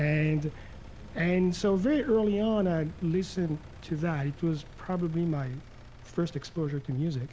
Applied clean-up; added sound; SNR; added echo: none; Engine; 17 dB; none.